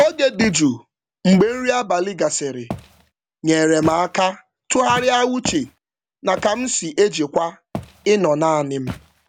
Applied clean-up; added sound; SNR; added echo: none; Walk, footsteps; 17 dB; none.